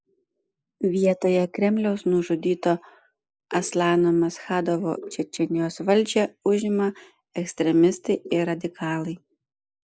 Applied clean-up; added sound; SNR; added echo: neural mask model Resemble Enhance denoiser.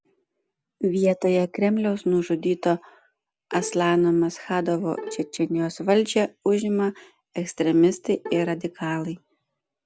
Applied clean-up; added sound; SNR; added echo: none; Bowed string instrument; 15 dB; none.